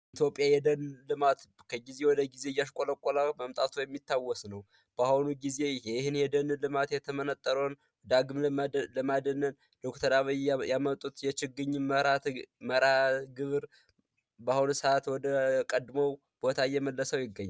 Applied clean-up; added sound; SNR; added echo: none; none; none; none.